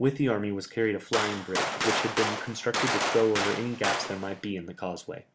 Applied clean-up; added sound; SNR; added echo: none; Gunshot, gunfire; 1 dB; none.